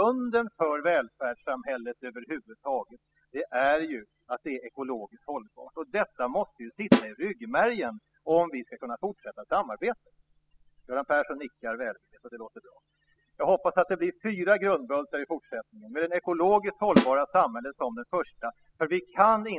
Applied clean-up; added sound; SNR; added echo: classical method spectral subtraction.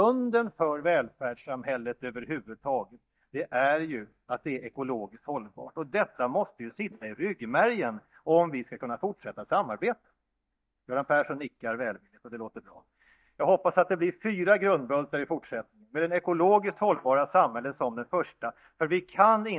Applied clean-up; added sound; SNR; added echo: neural mask model DeepFilterNet 3.